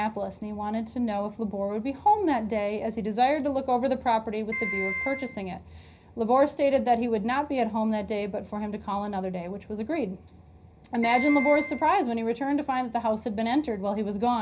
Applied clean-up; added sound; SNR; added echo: none; Piano; 6 dB; reverberation time 0.4 s.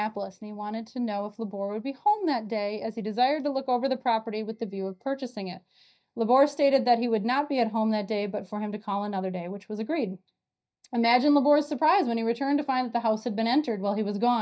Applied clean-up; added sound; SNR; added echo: neural mask model DeepFilterNet 3.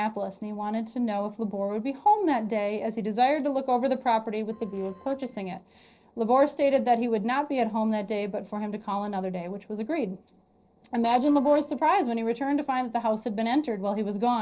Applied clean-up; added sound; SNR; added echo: neural separator model SepFormer DNS4.